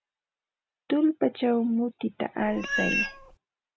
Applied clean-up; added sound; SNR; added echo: none; Meow; 2 dB; none.